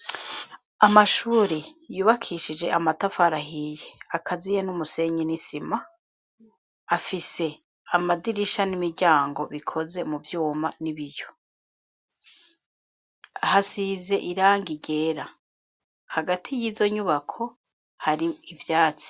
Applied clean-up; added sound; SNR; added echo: none; none; none; none.